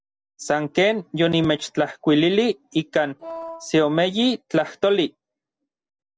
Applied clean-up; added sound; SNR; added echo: neural separator model SepFormer DNS4.